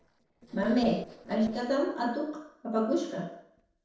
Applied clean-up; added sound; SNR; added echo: neural separator model SepFormer DNS4.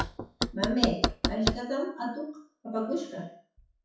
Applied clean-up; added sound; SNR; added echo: classical method WPE with log-MMSE.